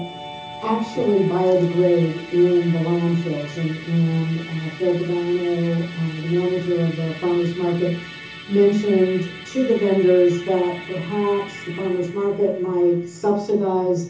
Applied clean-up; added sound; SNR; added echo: none; Musical instrument; 17 dB; reverberation time 0.6 s.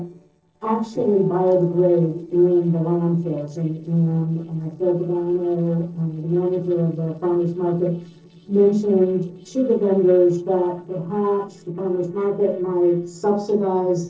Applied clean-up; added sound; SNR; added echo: neural separator model SepFormer DNS4.